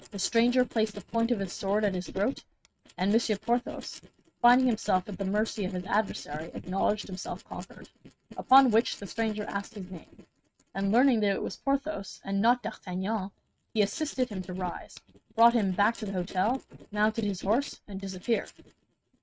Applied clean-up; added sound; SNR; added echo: neural mask model RNNoise.